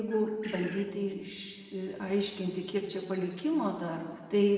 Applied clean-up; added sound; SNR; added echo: none; Bird; 16 dB; reverberation time 1.5 s.